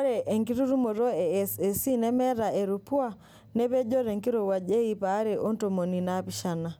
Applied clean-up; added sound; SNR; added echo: none; none; none; none.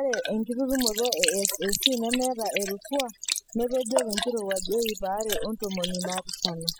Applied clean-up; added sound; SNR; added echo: classical method spectral subtraction.